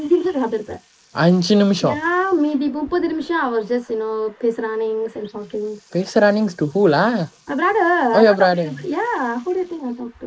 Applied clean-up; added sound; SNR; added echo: neural mask model Resemble Enhance denoiser.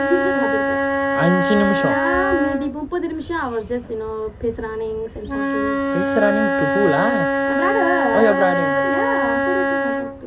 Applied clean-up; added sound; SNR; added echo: none; Wind instrument, woodwind instrument; -1 dB; none.